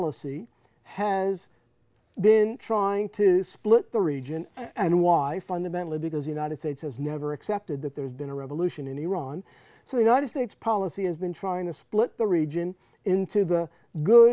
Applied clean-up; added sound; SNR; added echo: none; none; none; none.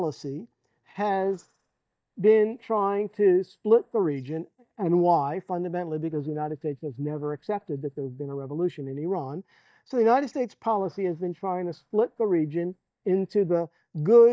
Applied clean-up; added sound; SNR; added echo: neural mask model DeepFilterNet 3.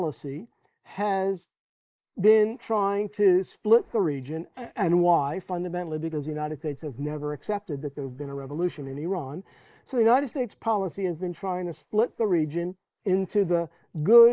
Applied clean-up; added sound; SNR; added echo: neural mask model Resemble Enhance denoiser.